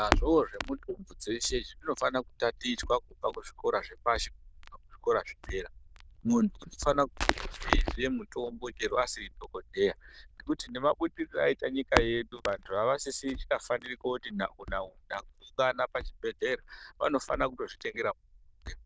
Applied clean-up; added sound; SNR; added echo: neural diffusion model UNIVERSE++.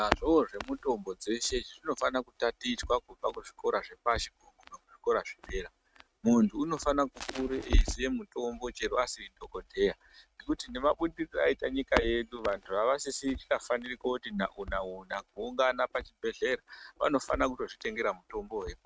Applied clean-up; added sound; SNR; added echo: neural mask model RNNoise.